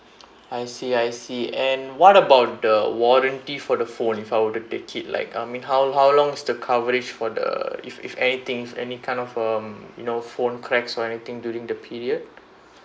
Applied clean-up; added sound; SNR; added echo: none; none; none; none.